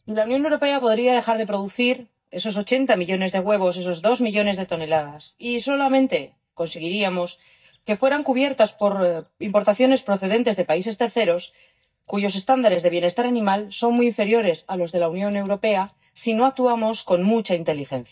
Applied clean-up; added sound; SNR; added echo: neural mask model DeepFilterNet 3.